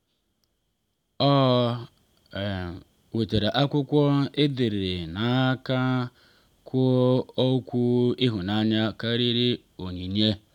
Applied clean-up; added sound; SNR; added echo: none; none; none; none.